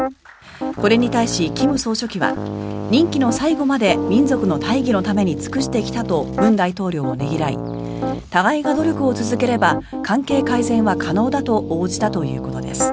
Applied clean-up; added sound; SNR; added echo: none; Piano; 5 dB; none.